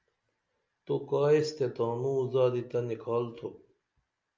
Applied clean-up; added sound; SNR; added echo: none; none; none; none.